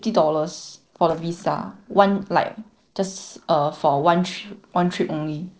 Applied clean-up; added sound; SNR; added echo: neural separator model SepFormer DNS4.